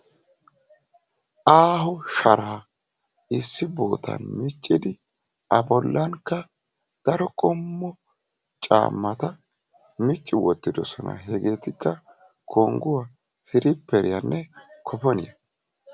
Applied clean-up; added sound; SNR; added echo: none; none; none; none.